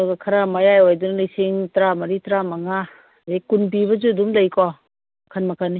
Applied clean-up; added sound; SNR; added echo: none; none; none; none.